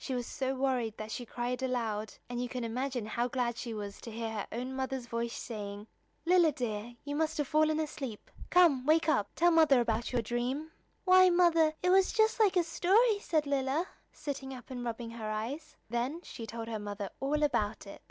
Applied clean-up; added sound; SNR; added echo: none; none; none; none.